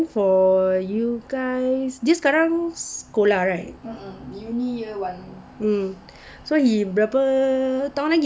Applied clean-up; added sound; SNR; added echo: none; none; none; none.